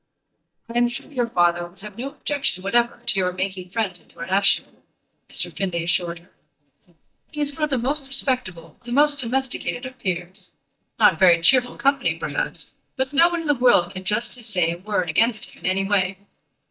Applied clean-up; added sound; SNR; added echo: neural mask model DeepFilterNet 3.